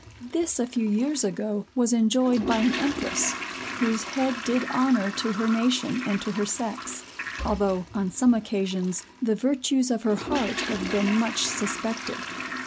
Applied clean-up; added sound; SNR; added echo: none; Toilet flush; 9 dB; none.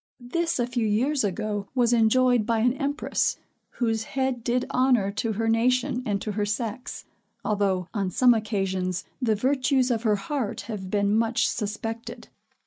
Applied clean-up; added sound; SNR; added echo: none; none; none; none.